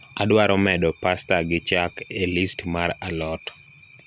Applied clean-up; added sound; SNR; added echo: none; none; none; none.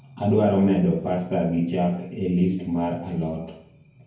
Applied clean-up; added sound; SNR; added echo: none; none; none; reverberation time 0.9 s.